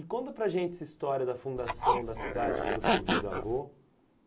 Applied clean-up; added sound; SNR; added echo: none; Zipper (clothing); -4 dB; none.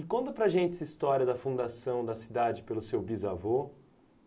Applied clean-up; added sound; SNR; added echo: none; none; none; none.